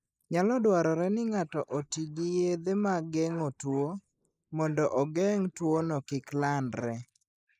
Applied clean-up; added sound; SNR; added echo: neural mask model Resemble Enhance denoiser.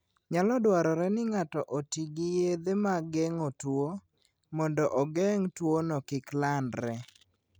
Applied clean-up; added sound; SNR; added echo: none; none; none; none.